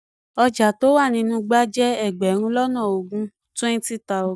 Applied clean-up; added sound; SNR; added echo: neural mask model DeepFilterNet 3.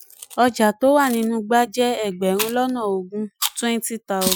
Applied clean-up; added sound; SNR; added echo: classical method Wiener filter.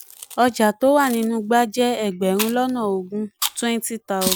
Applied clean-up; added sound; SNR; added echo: none; Chewing, mastication; 12 dB; none.